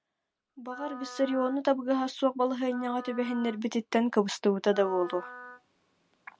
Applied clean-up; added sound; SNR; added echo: none; Wind instrument, woodwind instrument; 18 dB; none.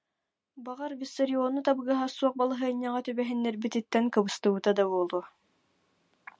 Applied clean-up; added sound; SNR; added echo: none; none; none; none.